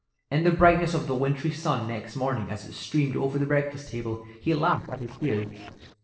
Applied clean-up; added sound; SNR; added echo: neural separator model SepFormer DNS4.